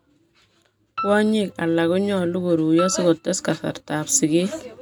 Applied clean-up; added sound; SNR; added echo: none; Piano; 14 dB; none.